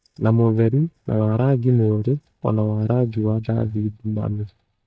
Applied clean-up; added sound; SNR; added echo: neural mask model DeepFilterNet 3.